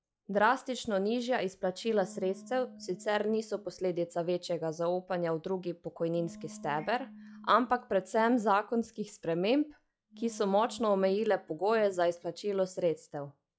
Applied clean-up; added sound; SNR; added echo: classical method log-MMSE.